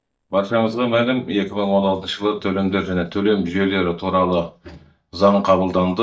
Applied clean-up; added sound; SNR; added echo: neural mask model DeepFilterNet 3.